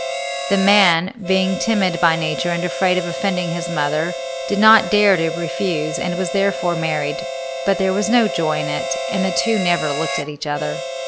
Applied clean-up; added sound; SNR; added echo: none; Harmonica; 6 dB; none.